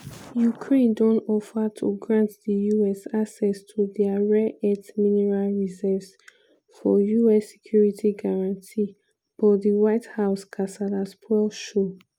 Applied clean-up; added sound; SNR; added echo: none; none; none; none.